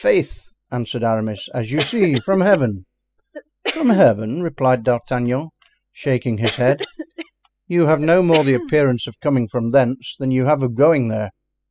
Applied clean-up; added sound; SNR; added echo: classical method spectral subtraction.